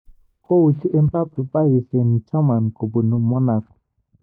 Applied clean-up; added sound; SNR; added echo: neural mask model DeepFilterNet 3.